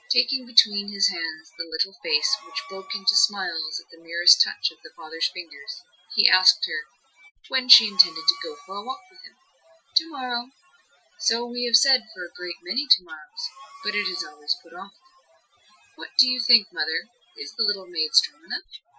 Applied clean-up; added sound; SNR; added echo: classical method Wiener filter.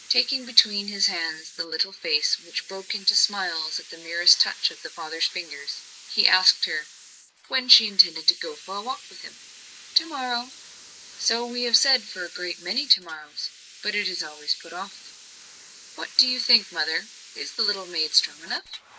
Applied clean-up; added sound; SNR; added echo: neural mask model Resemble Enhance denoiser.